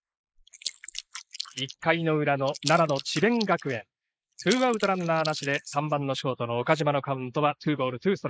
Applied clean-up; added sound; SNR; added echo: neural mask model Resemble Enhance denoiser.